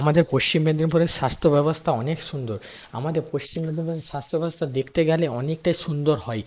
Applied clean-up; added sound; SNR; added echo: neural mask model Resemble Enhance denoiser.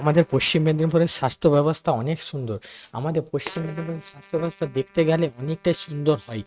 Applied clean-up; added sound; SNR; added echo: neural mask model RNNoise.